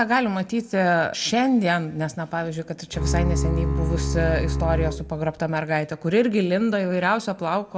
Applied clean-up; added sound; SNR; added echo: none; Bowed string instrument; 1 dB; reverberation time 1.2 s.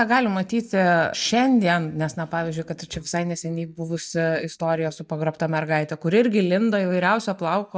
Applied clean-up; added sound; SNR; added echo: neural mask model DeepFilterNet 3.